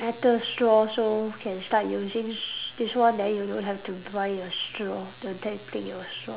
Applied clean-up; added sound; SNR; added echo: none; none; none; none.